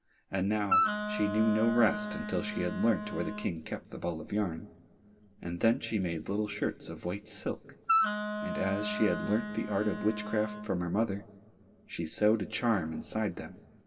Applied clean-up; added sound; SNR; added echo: none; Wind instrument, woodwind instrument; 2 dB; reverberation time 2.2 s.